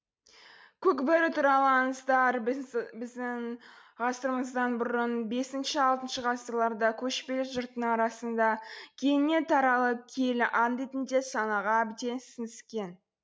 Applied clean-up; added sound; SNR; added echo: none; none; none; none.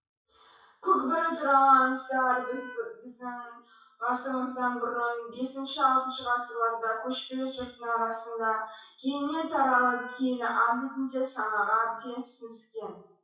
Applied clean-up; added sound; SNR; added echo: classical method WPE with log-MMSE.